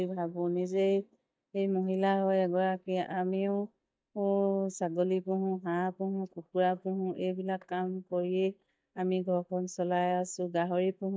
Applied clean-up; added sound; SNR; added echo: neural mask model DeepFilterNet 3.